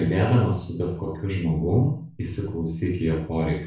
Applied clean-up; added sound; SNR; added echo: none; none; none; reverberation time 0.4 s.